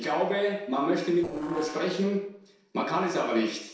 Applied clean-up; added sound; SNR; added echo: neural separator model SepFormer DNS4.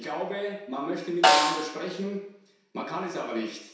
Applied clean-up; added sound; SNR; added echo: none; Snare drum; -5 dB; reverberation time 0.7 s.